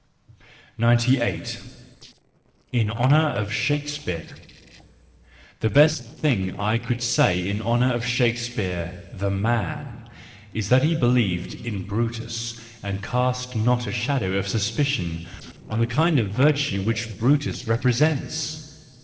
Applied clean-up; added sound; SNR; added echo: neural separator model SepFormer DNS4.